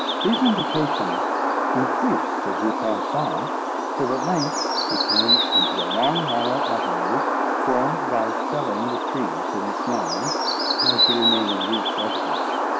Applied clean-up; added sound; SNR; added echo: none; Bird; -5 dB; none.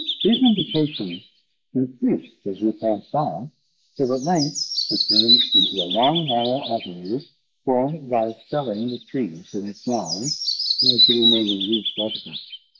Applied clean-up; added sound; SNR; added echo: neural mask model Resemble Enhance denoiser.